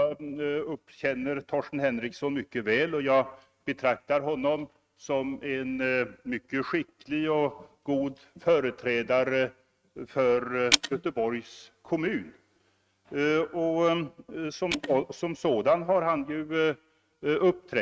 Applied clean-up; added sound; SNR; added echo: neural mask model RNNoise.